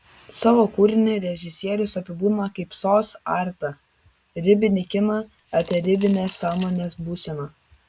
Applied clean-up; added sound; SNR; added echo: none; Coin (dropping) / Glass; 18 dB; none.